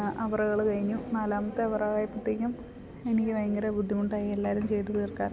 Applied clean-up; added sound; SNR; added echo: none; none; none; none.